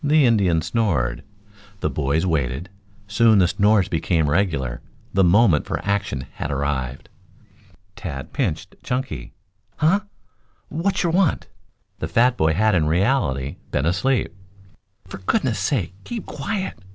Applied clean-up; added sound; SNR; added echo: none; none; none; none.